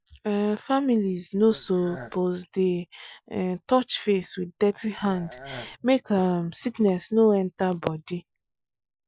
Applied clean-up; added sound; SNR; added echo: neural mask model Resemble Enhance denoiser.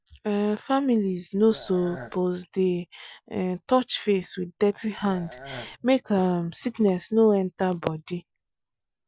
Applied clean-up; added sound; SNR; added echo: none; Burping, eructation; 16 dB; none.